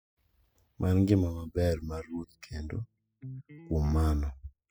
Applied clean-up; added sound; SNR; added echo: classical method spectral subtraction.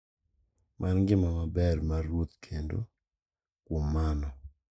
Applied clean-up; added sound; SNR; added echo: neural mask model Resemble Enhance denoiser.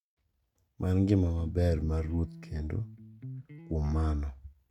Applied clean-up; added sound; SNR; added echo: neural mask model RNNoise.